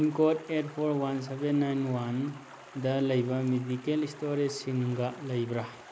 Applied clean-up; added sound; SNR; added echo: none; Stream; 20 dB; none.